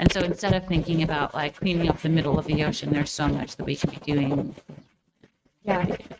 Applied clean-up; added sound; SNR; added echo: neural mask model RNNoise.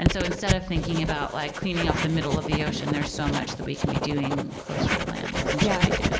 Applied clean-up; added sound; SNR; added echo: none; Writing; -2 dB; none.